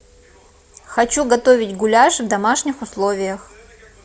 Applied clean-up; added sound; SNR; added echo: none; none; none; none.